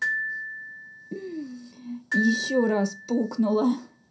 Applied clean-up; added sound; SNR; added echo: none; Glockenspiel; 6 dB; reverberation time 0.3 s.